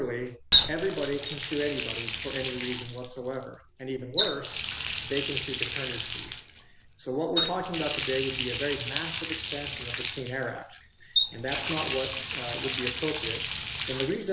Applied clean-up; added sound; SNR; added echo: none; Water tap, faucet; -4 dB; none.